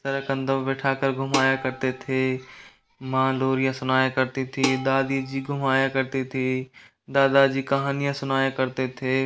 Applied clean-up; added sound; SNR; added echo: none; Dishes, pots, and pans; 11 dB; none.